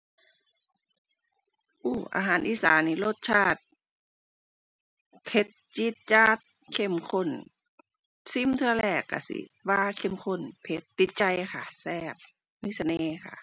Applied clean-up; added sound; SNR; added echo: none; none; none; none.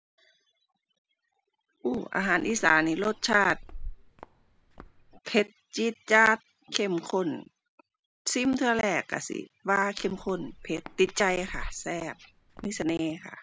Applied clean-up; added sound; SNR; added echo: none; Walk, footsteps; 14 dB; none.